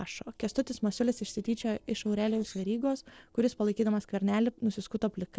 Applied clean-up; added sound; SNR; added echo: neural separator model SepFormer DNS4.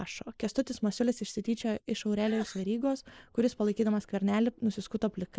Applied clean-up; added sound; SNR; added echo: neural mask model Resemble Enhance denoiser.